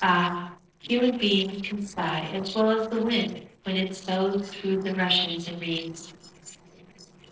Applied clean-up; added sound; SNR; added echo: neural separator model SepFormer DNS4.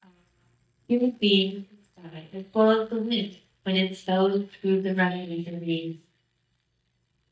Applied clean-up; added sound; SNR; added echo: neural mask model DeepFilterNet 3.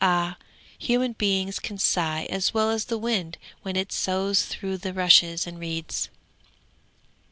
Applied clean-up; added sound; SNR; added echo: none; none; none; none.